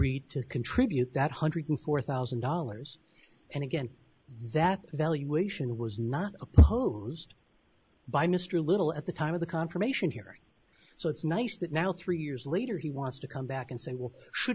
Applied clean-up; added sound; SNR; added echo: none; none; none; none.